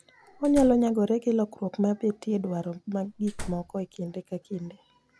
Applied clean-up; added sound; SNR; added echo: none; Slam; 13 dB; none.